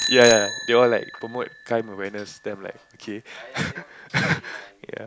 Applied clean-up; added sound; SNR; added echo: none; Bicycle bell; 9 dB; none.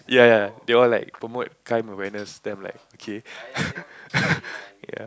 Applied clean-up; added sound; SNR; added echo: none; none; none; none.